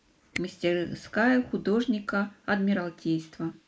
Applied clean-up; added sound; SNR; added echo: neural mask model Resemble Enhance denoiser.